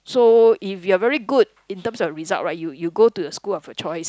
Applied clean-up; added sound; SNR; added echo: none; none; none; none.